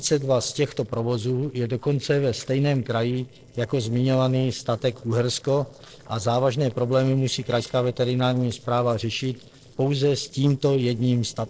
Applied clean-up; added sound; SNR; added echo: neural separator model SepFormer DNS4.